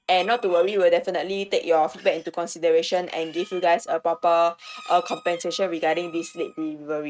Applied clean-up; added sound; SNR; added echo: neural mask model RNNoise.